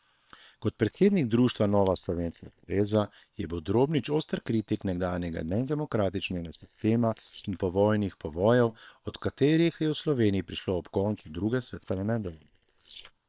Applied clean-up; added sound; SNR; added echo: neural separator model SepFormer WHAM!.